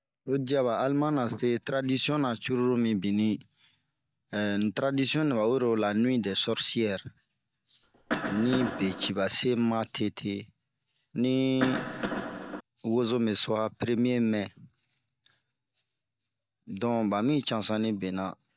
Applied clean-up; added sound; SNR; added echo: none; Cough; 5 dB; none.